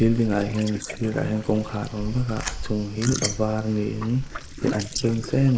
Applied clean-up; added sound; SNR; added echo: neural mask model Resemble Enhance denoiser.